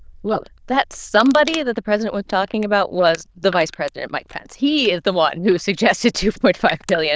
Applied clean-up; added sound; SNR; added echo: neural diffusion model UNIVERSE++.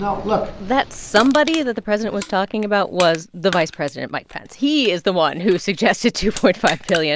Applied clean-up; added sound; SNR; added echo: none; Crushing; 16 dB; none.